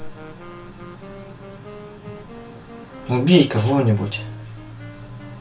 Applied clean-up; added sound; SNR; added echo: none; Wind instrument, woodwind instrument; 18 dB; reverberation time 0.2 s.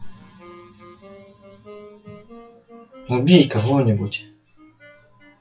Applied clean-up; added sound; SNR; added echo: classical method WPE with log-MMSE.